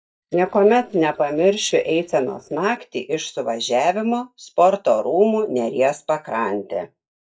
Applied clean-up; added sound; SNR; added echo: neural mask model DeepFilterNet 3.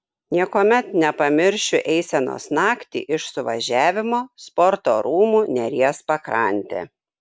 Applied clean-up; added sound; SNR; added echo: none; none; none; none.